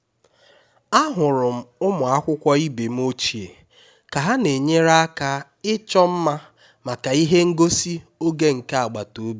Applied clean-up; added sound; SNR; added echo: none; none; none; none.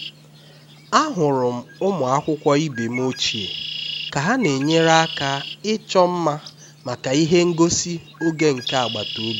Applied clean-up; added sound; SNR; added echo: none; Bird; 12 dB; none.